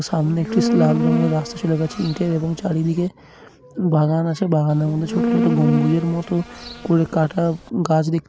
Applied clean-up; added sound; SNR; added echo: none; Insect; 5 dB; none.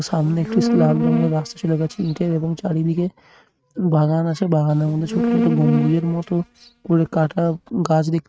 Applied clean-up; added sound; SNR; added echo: neural mask model RNNoise.